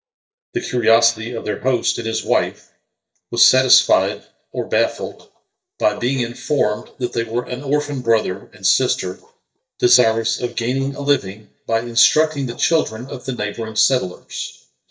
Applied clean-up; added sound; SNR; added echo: neural mask model DeepFilterNet 3.